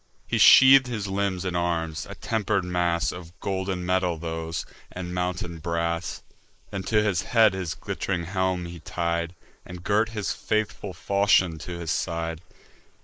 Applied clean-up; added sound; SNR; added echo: neural mask model Resemble Enhance denoiser.